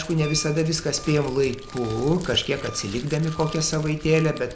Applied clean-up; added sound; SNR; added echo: none; Wind instrument, woodwind instrument + Crumpling, crinkling; 17 dB; none.